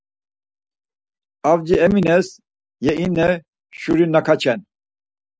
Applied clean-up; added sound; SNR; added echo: none; none; none; none.